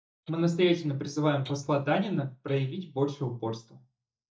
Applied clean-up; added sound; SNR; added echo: neural mask model DeepFilterNet 3.